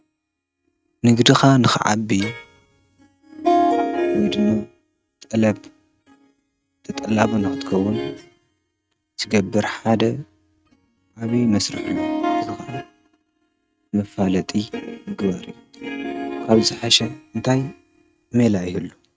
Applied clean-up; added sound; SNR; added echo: neural mask model RNNoise.